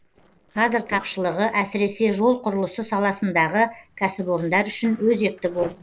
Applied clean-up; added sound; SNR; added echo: neural separator model SepFormer DNS4.